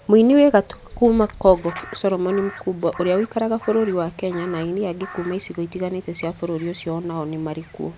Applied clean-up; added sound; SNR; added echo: none; Crow; 18 dB; none.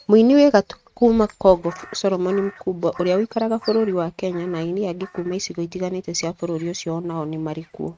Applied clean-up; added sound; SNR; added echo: neural mask model RNNoise.